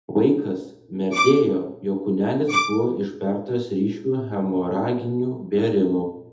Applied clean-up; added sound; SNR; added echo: none; Bowed string instrument; 4 dB; reverberation time 0.7 s.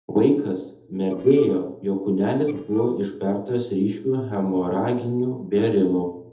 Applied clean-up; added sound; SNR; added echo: neural separator model SepFormer DNS4.